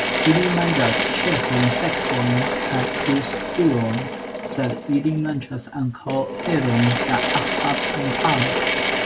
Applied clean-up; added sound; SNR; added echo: none; Drill / Mechanisms; 1 dB; none.